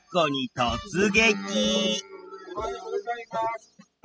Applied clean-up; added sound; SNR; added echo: classical method spectral subtraction.